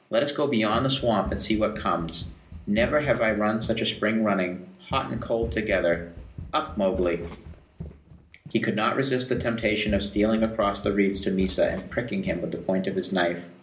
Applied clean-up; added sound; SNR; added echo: none; Run; 14 dB; reverberation time 0.5 s.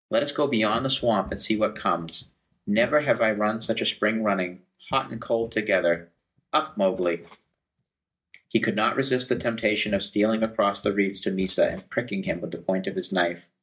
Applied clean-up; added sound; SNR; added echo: neural mask model DeepFilterNet 3.